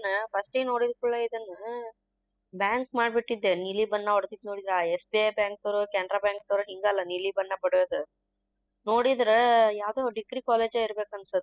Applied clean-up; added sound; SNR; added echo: classical method spectral subtraction.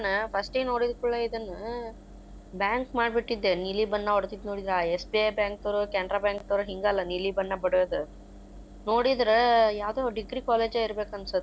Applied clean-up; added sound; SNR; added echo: none; Engine; 18 dB; none.